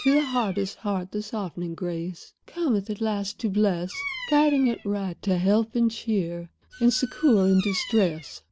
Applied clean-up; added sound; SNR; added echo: none; Bird vocalization, bird call, bird song; 17 dB; none.